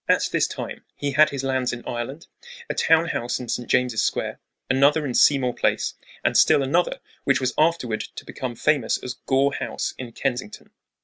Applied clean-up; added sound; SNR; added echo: none; none; none; none.